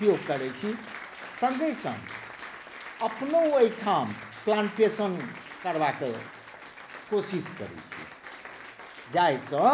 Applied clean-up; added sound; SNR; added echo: none; Applause; 14 dB; none.